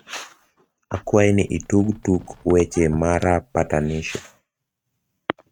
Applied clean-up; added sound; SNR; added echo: neural mask model RNNoise.